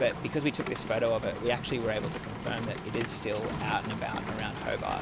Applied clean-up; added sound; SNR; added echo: none; Rain; 5 dB; none.